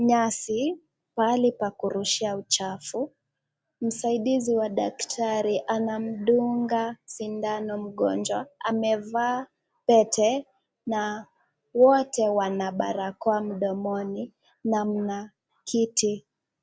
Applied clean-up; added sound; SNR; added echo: none; none; none; none.